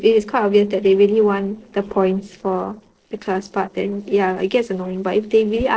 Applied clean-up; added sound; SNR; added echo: neural separator model SepFormer DNS4.